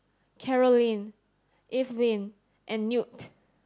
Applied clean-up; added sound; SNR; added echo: none; none; none; none.